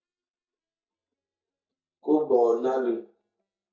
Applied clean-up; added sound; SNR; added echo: neural mask model DeepFilterNet 3.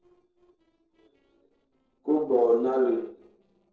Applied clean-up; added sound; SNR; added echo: neural separator model SepFormer DNS4.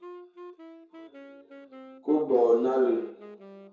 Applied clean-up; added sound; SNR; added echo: none; Wind instrument, woodwind instrument; 18 dB; reverberation time 0.6 s.